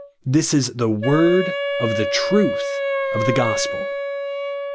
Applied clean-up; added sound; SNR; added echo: none; Wind instrument, woodwind instrument; 3 dB; none.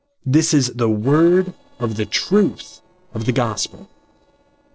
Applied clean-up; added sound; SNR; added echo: neural separator model SepFormer DNS4.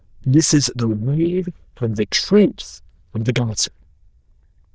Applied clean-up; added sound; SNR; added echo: neural diffusion model UNIVERSE++.